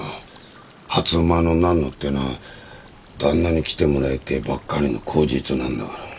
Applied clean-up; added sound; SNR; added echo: none; none; none; none.